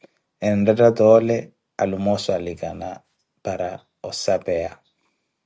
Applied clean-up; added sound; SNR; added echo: none; none; none; none.